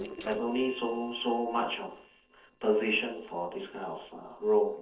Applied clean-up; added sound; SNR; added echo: neural separator model SepFormer DNS4.